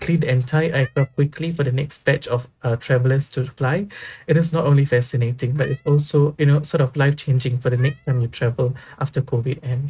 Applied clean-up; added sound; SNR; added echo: neural mask model RNNoise.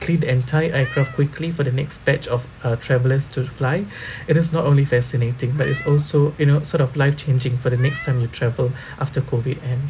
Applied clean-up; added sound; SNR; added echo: none; Meow; 20 dB; none.